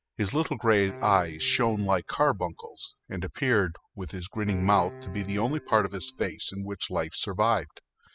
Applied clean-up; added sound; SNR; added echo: classical method spectral subtraction.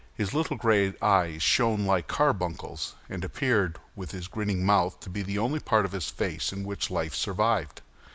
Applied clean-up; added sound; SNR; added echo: none; none; none; none.